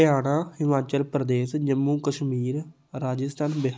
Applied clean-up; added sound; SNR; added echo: none; none; none; none.